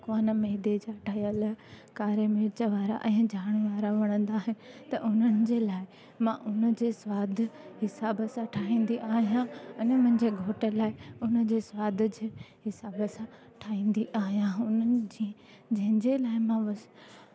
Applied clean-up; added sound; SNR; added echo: none; none; none; none.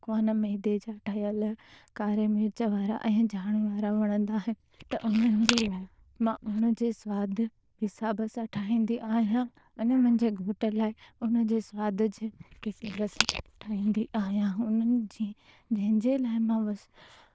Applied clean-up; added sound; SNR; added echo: neural diffusion model UNIVERSE++.